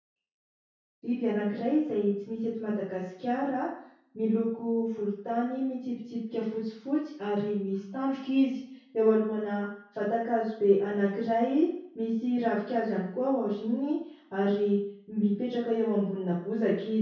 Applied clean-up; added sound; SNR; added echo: none; none; none; reverberation time 0.6 s.